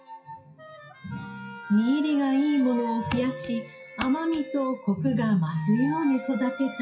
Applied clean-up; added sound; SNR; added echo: classical method WPE with log-MMSE.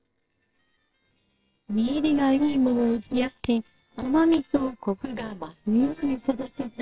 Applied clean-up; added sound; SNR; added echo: neural separator model SepFormer WHAMR!.